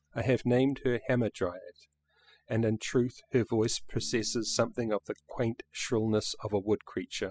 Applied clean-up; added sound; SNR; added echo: classical method spectral subtraction.